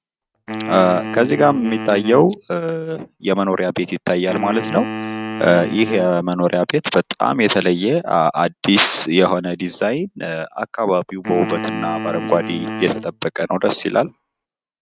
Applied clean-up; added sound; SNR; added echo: neural mask model RNNoise.